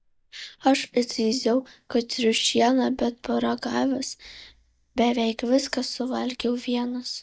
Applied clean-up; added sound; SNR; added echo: neural mask model DeepFilterNet 3.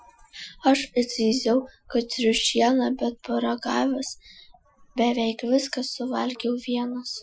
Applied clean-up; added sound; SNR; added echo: classical method Wiener filter.